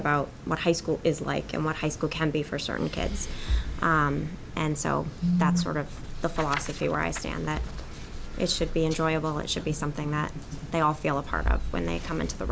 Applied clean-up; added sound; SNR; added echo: none; none; none; none.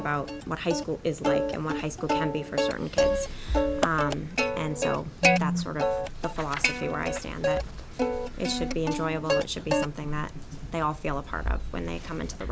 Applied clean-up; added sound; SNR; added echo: none; Plucked string instrument; -1 dB; none.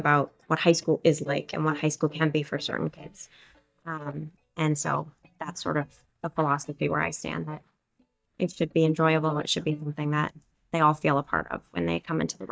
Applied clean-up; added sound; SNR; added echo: neural mask model DeepFilterNet 3.